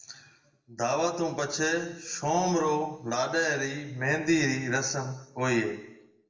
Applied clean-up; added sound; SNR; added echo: none; none; none; reverberation time 0.9 s.